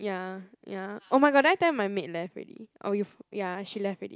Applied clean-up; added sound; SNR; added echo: none; none; none; none.